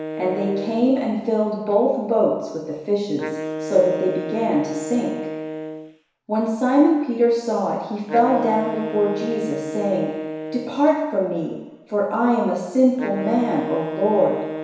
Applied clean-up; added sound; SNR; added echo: none; Wind instrument, woodwind instrument; 10 dB; reverberation time 1.0 s.